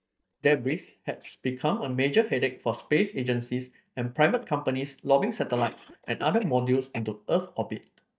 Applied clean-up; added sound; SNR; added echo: neural mask model DeepFilterNet 3.